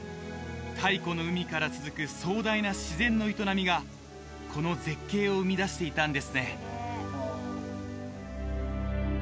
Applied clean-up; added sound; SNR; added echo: none; none; none; none.